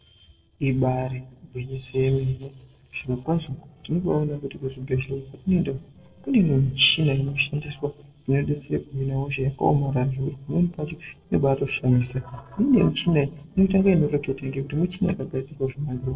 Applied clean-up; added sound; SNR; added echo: neural separator model SepFormer DNS4.